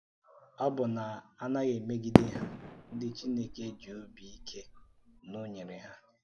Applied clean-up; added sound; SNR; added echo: none; Fireworks; -5 dB; none.